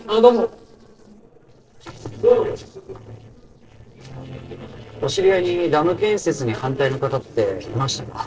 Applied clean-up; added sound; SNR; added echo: neural separator model SepFormer DNS4.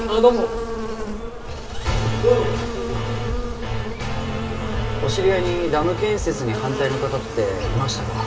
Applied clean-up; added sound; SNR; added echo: none; Buzz; 8 dB; reverberation time 0.2 s.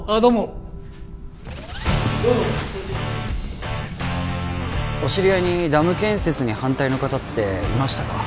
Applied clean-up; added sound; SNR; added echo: none; none; none; none.